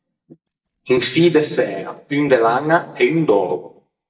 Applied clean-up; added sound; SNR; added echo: neural mask model DeepFilterNet 3.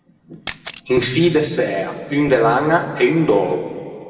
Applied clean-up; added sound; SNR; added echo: none; Camera; 18 dB; reverberation time 2.1 s.